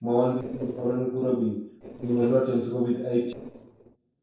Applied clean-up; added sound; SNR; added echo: neural separator model SepFormer DNS4.